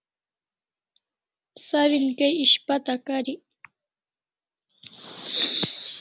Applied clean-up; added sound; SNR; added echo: none; none; none; none.